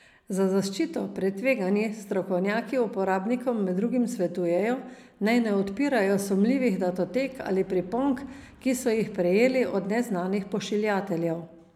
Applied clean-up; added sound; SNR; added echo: none; none; none; none.